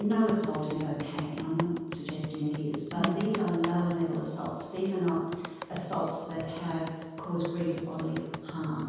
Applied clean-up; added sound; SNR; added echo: none; Computer keyboard; 11 dB; reverberation time 1.2 s.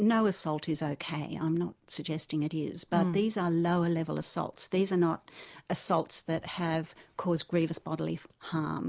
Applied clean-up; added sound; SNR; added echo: none; none; none; none.